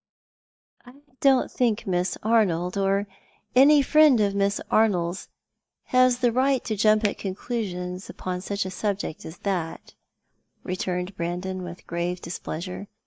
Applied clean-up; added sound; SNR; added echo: neural mask model DeepFilterNet 3.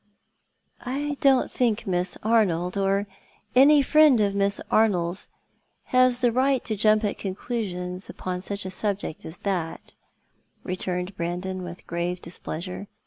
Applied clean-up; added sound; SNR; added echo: none; none; none; none.